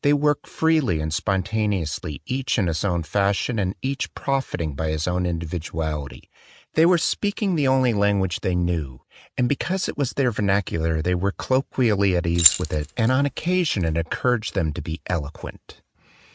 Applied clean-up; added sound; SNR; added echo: neural mask model RNNoise.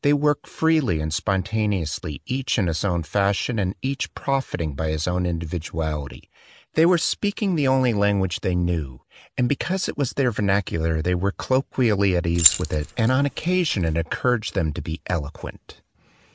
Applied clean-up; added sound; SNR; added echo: neural mask model Resemble Enhance denoiser.